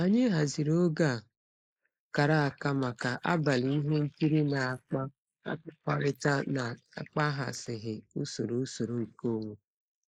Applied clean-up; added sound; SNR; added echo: neural mask model Resemble Enhance denoiser.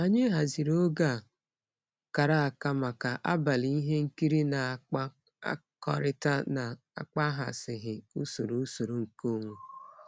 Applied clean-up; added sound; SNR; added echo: none; none; none; none.